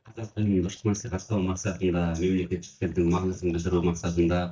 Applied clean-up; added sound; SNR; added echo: neural mask model DeepFilterNet 3.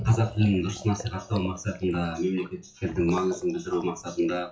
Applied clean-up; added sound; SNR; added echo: classical method WPE with log-MMSE.